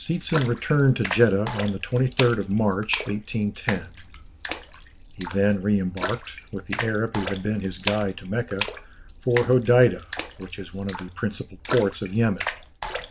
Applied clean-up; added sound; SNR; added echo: none; Splash, splatter; 10 dB; none.